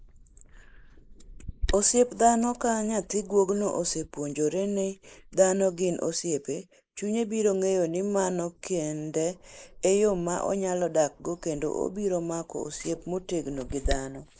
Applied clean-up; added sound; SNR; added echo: neural mask model Resemble Enhance denoiser.